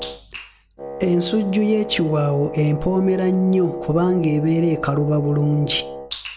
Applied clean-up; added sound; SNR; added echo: none; Wind instrument, woodwind instrument; 12 dB; none.